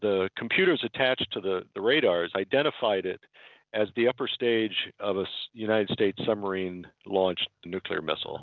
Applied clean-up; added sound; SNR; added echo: none; none; none; none.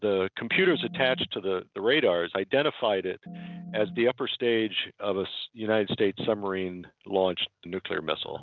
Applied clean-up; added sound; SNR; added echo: neural mask model RNNoise.